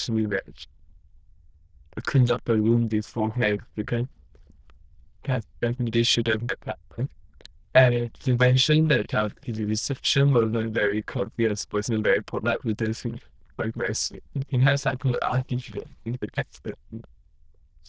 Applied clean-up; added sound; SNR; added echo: neural diffusion model UNIVERSE++.